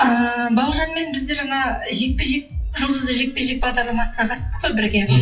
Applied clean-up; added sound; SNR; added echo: classical method WPE with log-MMSE.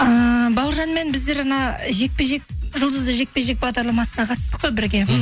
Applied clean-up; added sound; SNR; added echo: none; none; none; none.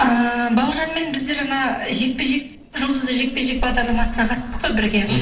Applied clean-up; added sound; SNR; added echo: neural separator model SepFormer DNS4.